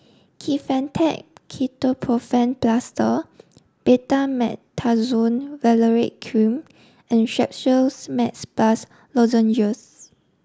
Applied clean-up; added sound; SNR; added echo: none; none; none; none.